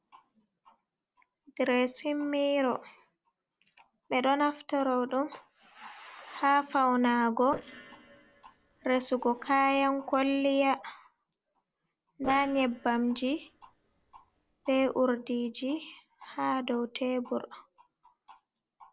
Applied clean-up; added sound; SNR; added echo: neural separator model SepFormer DNS4.